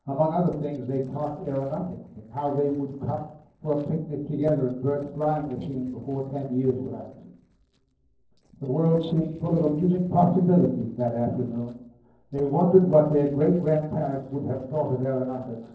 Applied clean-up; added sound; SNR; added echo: neural separator model SepFormer DNS4.